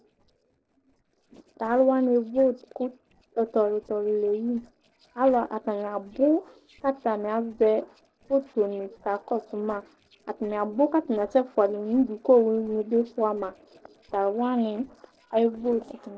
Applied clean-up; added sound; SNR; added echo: neural separator model SepFormer DNS4.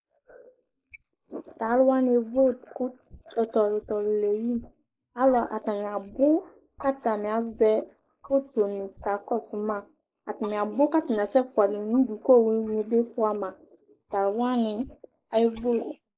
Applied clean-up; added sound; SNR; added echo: neural mask model Resemble Enhance denoiser.